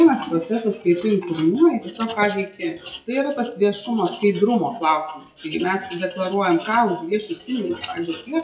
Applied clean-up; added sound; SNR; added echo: classical method WPE with log-MMSE.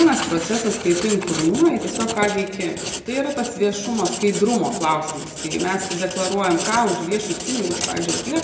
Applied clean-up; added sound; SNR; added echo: none; Writing; 8 dB; reverberation time 1.5 s.